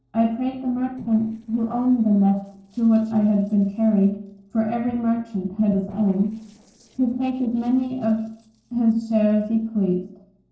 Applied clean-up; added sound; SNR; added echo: neural separator model SepFormer DNS4.